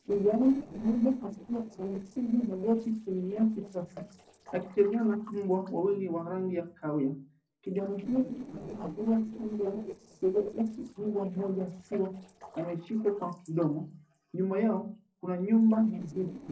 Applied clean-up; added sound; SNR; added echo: neural separator model SepFormer DNS4.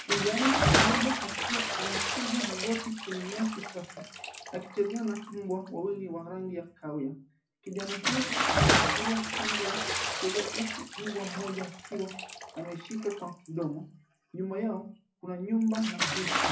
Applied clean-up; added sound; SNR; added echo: none; Bathtub (filling or washing) / Splash, splatter; -2 dB; reverberation time 0.4 s.